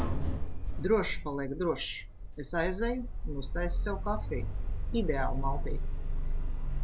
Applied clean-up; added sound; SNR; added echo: none; Sliding door; -4 dB; none.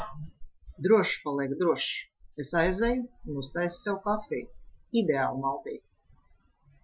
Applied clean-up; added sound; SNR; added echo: classical method Wiener filter.